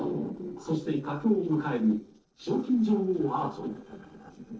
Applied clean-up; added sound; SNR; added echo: neural separator model SepFormer DNS4.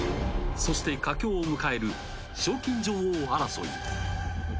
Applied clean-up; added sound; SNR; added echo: none; none; none; none.